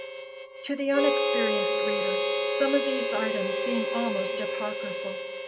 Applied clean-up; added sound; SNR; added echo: none; Harmonica; -4 dB; reverberation time 1.5 s.